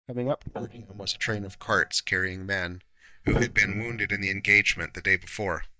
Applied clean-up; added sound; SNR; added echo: neural mask model DeepFilterNet 3.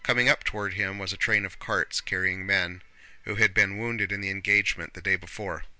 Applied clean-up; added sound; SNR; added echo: none; none; none; none.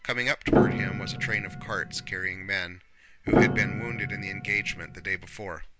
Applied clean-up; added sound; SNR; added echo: none; Piano; -2 dB; none.